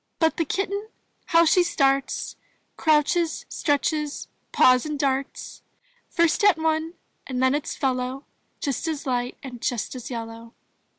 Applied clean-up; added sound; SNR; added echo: none; none; none; none.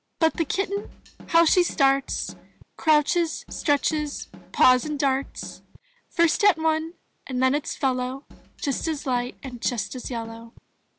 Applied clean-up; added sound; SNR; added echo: none; Drum kit; 19 dB; none.